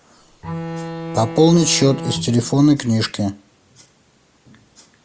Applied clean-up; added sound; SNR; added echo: none; Bowed string instrument; 10 dB; none.